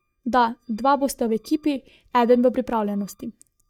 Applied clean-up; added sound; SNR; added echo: neural mask model DeepFilterNet 3.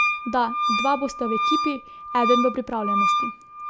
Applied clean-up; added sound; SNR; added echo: none; Wind instrument, woodwind instrument; -1 dB; none.